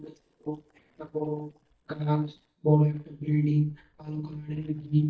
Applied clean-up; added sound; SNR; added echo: neural mask model DeepFilterNet 3.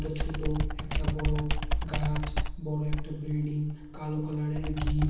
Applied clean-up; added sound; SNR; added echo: none; Computer keyboard; -2 dB; reverberation time 0.9 s.